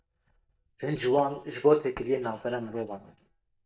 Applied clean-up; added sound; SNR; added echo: neural mask model DeepFilterNet 3.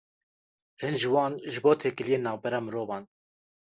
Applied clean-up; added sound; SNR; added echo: none; none; none; none.